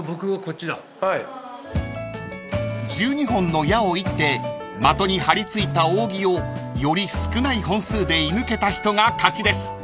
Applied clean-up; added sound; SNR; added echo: none; none; none; none.